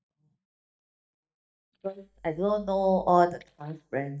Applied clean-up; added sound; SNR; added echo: neural mask model DeepFilterNet 3.